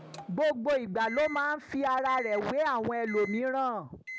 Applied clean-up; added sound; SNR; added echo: none; Microwave oven; 15 dB; none.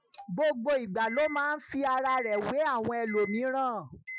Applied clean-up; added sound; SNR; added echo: classical method Wiener filter.